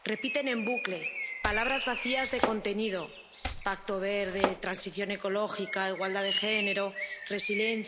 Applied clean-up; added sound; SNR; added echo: none; Bird + Domestic sounds, home sounds; 4 dB; none.